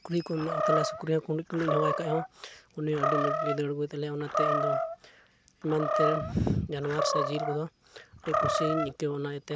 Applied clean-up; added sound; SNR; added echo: none; Animal; 0 dB; none.